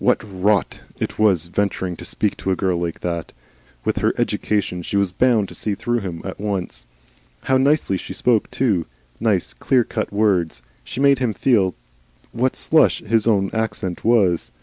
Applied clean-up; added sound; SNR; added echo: none; none; none; none.